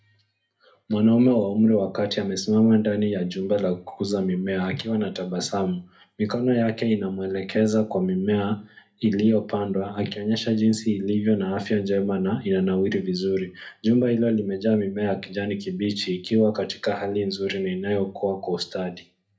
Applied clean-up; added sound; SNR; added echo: none; none; none; reverberation time 0.3 s.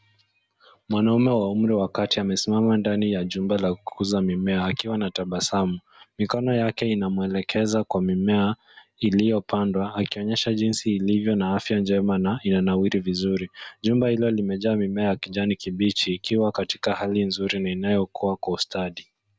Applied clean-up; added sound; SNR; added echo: none; none; none; none.